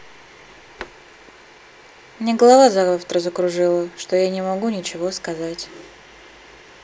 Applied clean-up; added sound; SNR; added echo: none; none; none; none.